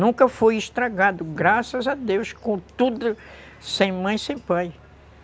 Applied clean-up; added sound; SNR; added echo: none; none; none; none.